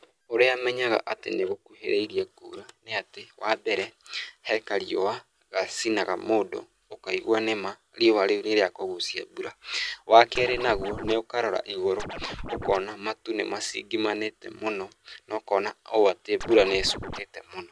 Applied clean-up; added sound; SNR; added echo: none; Scratching (performance technique); 9 dB; none.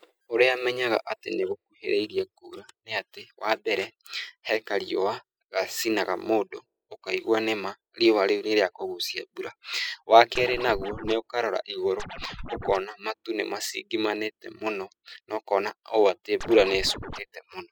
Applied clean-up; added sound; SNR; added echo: classical method spectral subtraction.